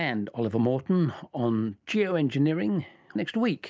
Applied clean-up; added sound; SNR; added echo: none; none; none; none.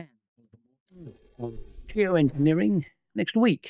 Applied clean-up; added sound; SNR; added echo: neural mask model DeepFilterNet 3.